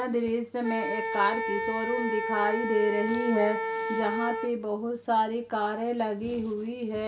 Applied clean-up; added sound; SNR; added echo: none; Wind instrument, woodwind instrument; 4 dB; reverberation time 0.4 s.